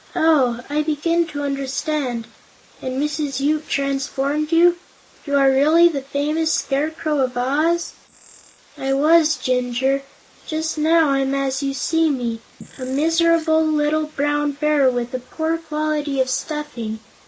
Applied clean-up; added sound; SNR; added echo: neural mask model Resemble Enhance denoiser.